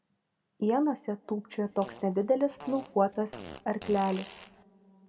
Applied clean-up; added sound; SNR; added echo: none; Fart; 16 dB; reverberation time 1.4 s.